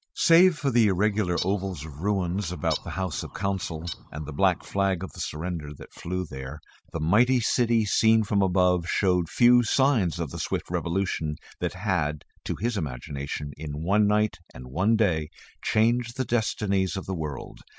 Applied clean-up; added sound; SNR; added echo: none; Bird; 16 dB; none.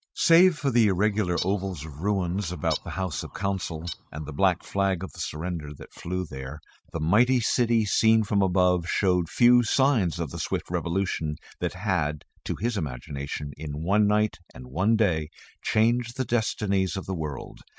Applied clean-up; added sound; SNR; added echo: neural mask model RNNoise.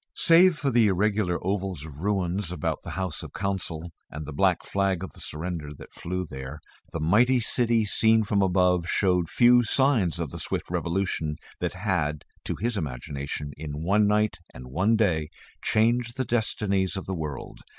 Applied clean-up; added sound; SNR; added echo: none; none; none; none.